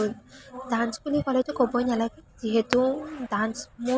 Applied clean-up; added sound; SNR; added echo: none; Fireworks; 17 dB; none.